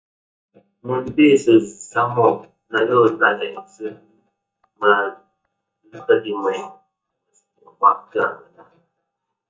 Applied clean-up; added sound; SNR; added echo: neural mask model DeepFilterNet 3.